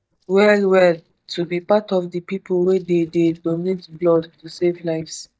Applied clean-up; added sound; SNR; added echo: neural mask model DeepFilterNet 3.